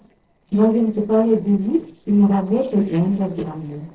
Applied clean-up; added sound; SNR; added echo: neural separator model SepFormer DNS4.